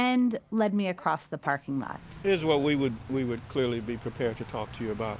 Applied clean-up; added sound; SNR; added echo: none; none; none; none.